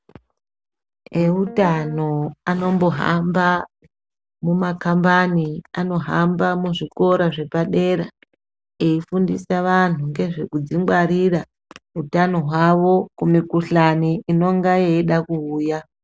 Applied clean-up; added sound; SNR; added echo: none; Guitar; 15 dB; none.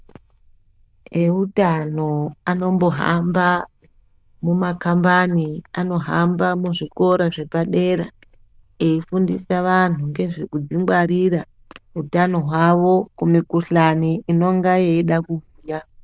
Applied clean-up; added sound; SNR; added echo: neural diffusion model UNIVERSE++.